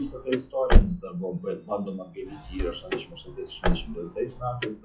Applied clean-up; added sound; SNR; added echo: classical method log-MMSE.